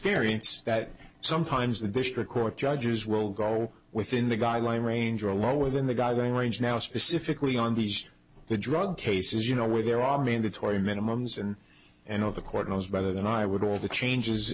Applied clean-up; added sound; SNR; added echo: none; none; none; none.